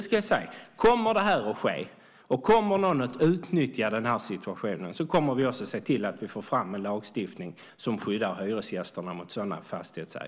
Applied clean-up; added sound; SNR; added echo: none; none; none; none.